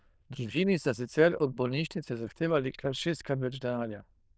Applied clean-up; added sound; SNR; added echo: neural diffusion model UNIVERSE++.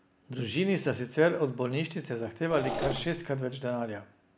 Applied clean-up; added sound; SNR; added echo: none; Engine / Mechanisms; 5 dB; none.